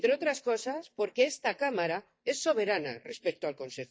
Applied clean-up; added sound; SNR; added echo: neural mask model DeepFilterNet 3.